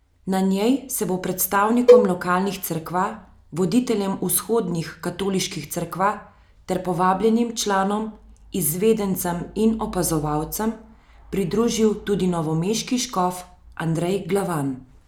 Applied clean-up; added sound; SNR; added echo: none; Cowbell; -3 dB; none.